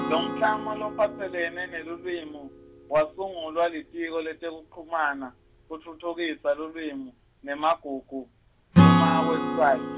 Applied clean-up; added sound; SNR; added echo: none; Acoustic guitar / Strum; -1 dB; none.